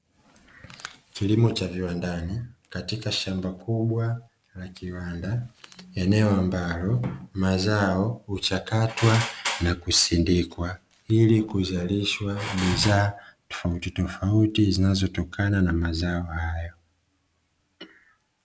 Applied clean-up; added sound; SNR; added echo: none; none; none; none.